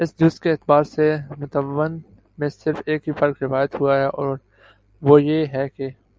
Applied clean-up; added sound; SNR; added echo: none; none; none; none.